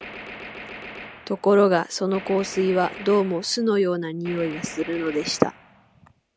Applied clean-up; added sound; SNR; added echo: none; Gunshot, gunfire; 16 dB; none.